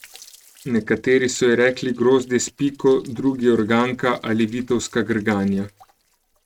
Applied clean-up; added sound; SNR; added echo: neural mask model RNNoise.